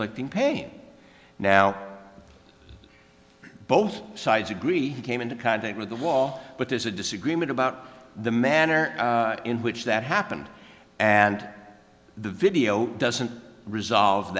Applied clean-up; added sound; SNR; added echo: none; none; none; none.